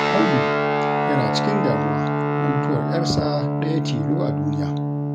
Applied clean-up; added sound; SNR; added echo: none; Guitar; -4 dB; none.